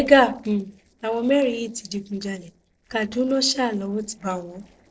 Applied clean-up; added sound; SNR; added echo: neural separator model SepFormer DNS4.